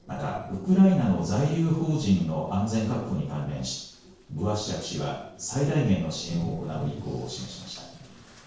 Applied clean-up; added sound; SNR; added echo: neural separator model SepFormer DNS4.